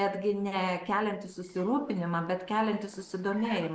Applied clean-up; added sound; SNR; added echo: neural separator model SepFormer DNS4.